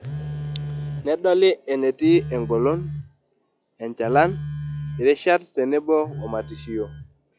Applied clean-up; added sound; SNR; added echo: classical method log-MMSE.